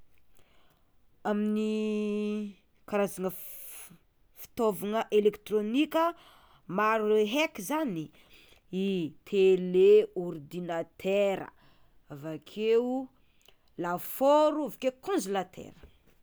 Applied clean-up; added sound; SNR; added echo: none; none; none; none.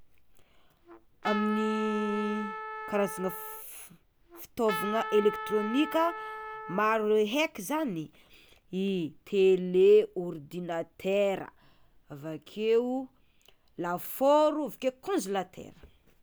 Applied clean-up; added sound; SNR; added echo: none; Trumpet; 9 dB; none.